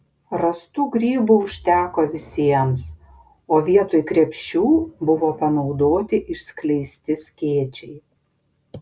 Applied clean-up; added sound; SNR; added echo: none; none; none; none.